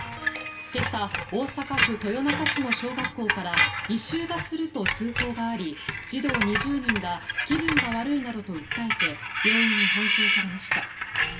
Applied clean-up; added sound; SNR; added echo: none; Screech; -2 dB; reverberation time 0.4 s.